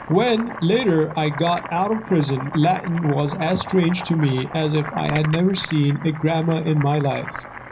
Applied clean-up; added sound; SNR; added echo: none; Boiling; 13 dB; reverberation time 0.4 s.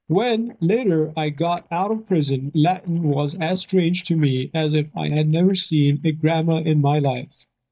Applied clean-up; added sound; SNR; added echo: neural mask model DeepFilterNet 3.